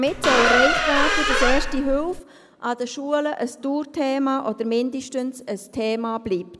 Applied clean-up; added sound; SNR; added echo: none; Squeak; -4 dB; none.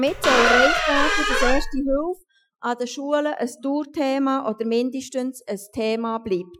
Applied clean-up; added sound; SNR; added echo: classical method Wiener filter.